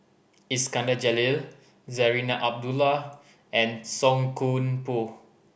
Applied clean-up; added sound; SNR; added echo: none; none; none; none.